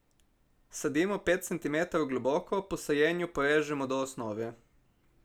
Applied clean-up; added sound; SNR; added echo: none; none; none; none.